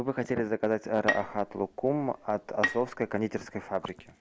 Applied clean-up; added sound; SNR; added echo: none; Bowed string instrument; 7 dB; none.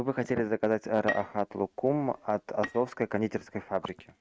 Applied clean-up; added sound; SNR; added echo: neural mask model RNNoise.